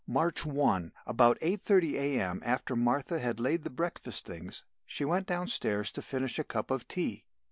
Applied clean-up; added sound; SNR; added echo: none; none; none; none.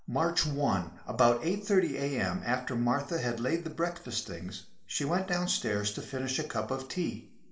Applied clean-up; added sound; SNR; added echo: none; none; none; reverberation time 0.8 s.